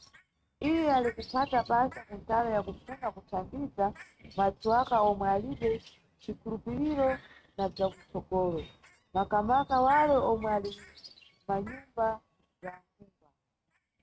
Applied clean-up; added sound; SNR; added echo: neural mask model RNNoise.